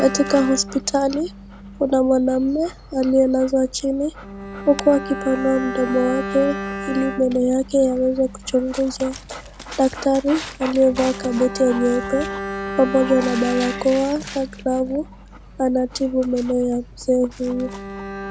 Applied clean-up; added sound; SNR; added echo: none; Bowed string instrument + Dog; 11 dB; none.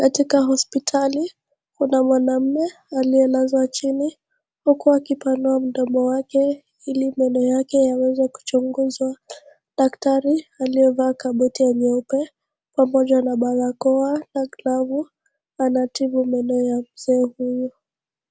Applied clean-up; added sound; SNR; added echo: none; none; none; none.